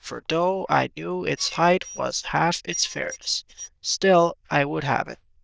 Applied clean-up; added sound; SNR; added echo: neural diffusion model UNIVERSE++.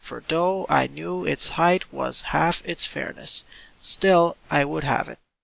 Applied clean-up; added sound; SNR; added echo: none; none; none; none.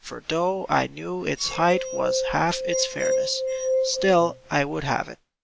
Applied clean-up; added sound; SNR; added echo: none; Glass; 2 dB; none.